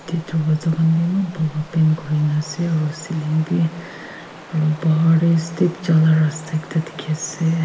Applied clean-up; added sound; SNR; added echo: none; Stream; 20 dB; reverberation time 1.4 s.